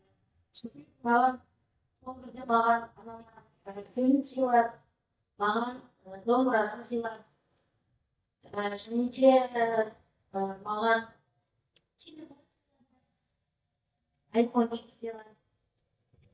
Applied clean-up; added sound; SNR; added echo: neural mask model DeepFilterNet 3.